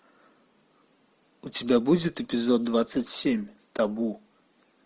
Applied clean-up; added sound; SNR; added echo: none; none; none; none.